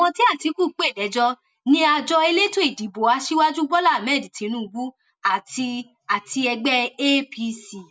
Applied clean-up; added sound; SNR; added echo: none; none; none; none.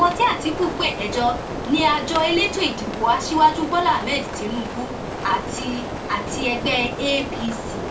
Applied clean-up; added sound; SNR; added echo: none; Rain; 7 dB; reverberation time 0.3 s.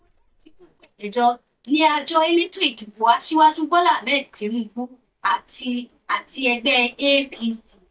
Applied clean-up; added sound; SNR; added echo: neural mask model DeepFilterNet 3.